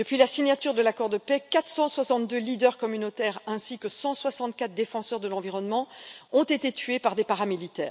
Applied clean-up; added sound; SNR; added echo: none; none; none; none.